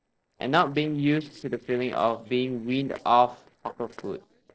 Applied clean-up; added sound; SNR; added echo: neural separator model SepFormer DNS4.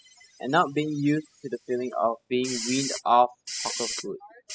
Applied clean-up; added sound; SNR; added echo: classical method spectral subtraction.